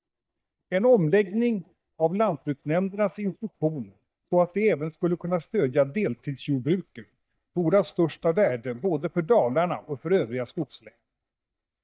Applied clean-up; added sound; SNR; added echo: neural mask model DeepFilterNet 3.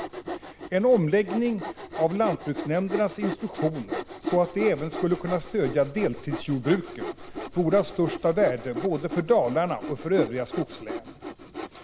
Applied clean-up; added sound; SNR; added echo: none; Sawing; 9 dB; none.